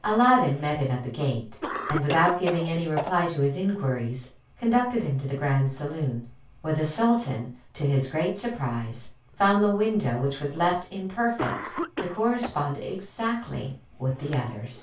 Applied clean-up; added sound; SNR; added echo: none; Cough; 13 dB; reverberation time 0.3 s.